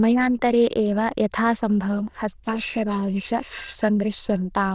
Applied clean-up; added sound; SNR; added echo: neural diffusion model UNIVERSE++.